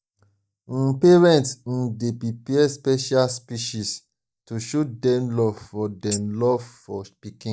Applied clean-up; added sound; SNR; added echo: neural mask model DeepFilterNet 3.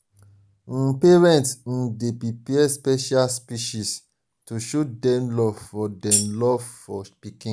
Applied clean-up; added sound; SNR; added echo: none; Tambourine; 2 dB; none.